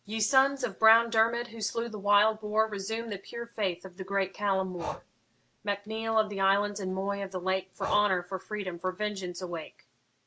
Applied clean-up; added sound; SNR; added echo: none; Breathing; 16 dB; none.